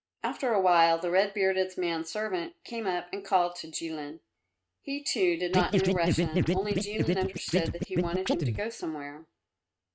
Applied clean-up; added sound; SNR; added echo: neural mask model RNNoise.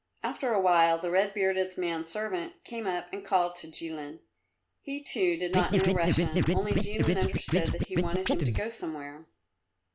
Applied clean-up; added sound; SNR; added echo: none; Scratching (performance technique); -3 dB; none.